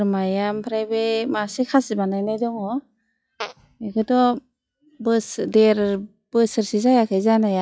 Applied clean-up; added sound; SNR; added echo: classical method log-MMSE.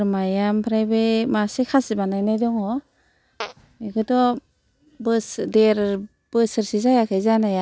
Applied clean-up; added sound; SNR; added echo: none; Fart; 18 dB; none.